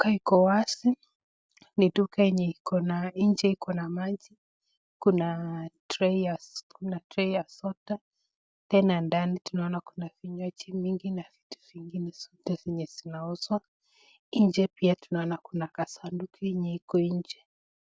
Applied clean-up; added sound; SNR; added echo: none; none; none; none.